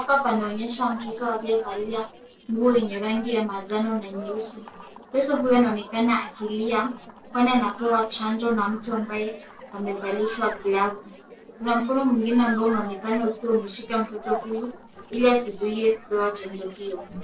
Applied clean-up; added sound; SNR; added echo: neural separator model SepFormer DNS4.